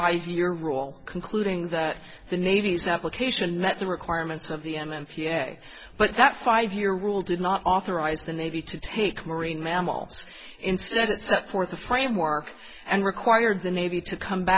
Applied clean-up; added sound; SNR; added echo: none; none; none; none.